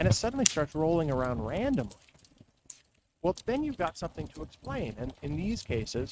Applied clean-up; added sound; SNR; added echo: neural mask model RNNoise.